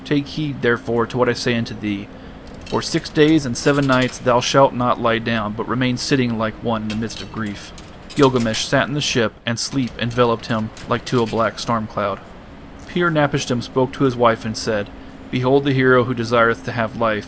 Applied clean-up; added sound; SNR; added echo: none; Coin (dropping); 17 dB; none.